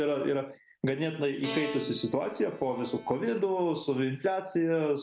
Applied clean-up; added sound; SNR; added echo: none; Bowed string instrument; 13 dB; none.